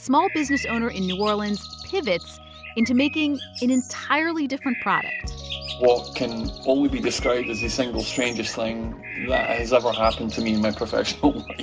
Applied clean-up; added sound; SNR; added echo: none; Bird; 12 dB; none.